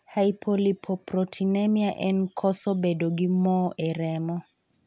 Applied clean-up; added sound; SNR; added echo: none; none; none; none.